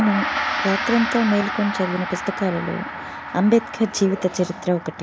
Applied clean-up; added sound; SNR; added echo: none; Gong; 6 dB; none.